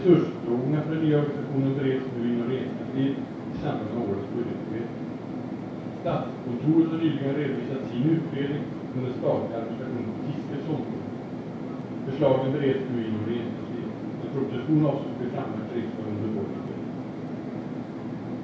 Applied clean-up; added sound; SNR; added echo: none; Fixed-wing aircraft, airplane; 5 dB; reverberation time 0.6 s.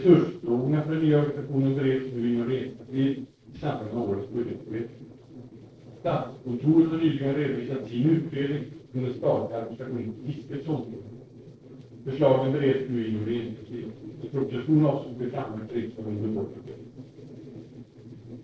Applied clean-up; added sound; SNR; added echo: neural separator model SepFormer DNS4.